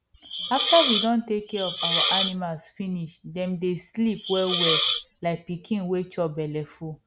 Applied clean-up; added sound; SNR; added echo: none; Hiss; -2 dB; none.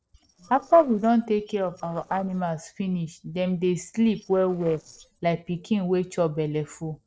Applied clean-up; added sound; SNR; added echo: neural separator model SepFormer DNS4.